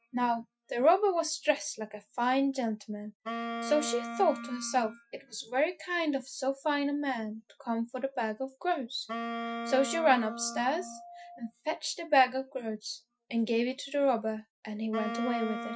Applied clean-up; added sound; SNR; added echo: classical method Wiener filter.